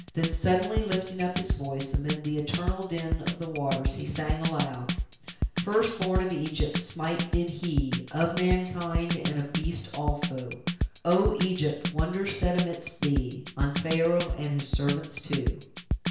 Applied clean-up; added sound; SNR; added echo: none; Drum kit; 2 dB; reverberation time 0.5 s.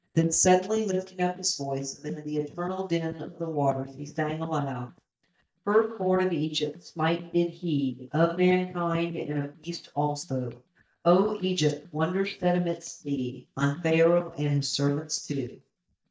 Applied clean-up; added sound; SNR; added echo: neural mask model DeepFilterNet 3.